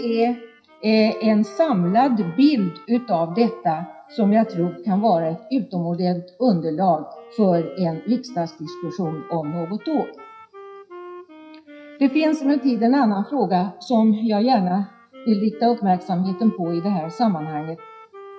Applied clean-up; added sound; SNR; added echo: classical method WPE with log-MMSE.